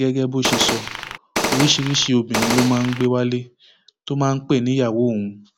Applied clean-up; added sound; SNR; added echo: none; Gunshot, gunfire; 3 dB; none.